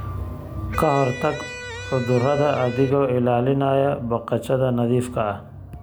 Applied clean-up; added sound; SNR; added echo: none; Electric guitar; 13 dB; none.